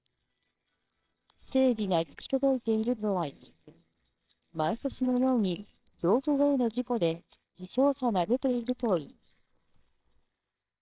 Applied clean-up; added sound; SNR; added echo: neural separator model SepFormer WHAMR!.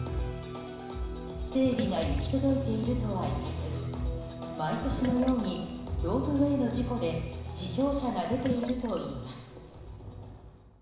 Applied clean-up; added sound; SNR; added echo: none; Sink (filling or washing); 11 dB; reverberation time 1.0 s.